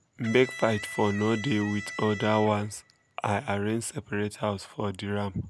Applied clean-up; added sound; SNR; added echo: none; Electric guitar; 12 dB; none.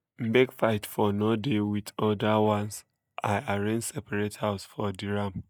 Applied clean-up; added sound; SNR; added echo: neural mask model DeepFilterNet 3.